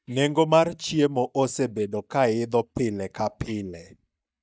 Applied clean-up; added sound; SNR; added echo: neural mask model DeepFilterNet 3.